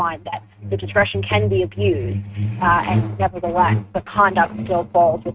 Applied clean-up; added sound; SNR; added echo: neural mask model RNNoise.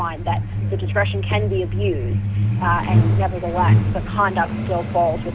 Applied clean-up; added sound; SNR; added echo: none; Truck; -3 dB; none.